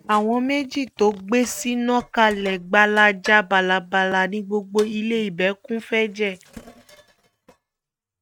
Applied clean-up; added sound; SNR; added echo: neural mask model RNNoise.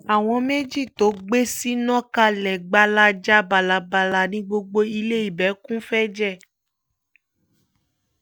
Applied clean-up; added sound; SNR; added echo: none; none; none; none.